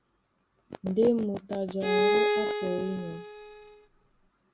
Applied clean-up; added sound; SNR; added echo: none; Bowed string instrument; -2 dB; none.